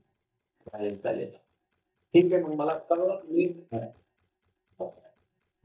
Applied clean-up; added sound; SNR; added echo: neural mask model DeepFilterNet 3.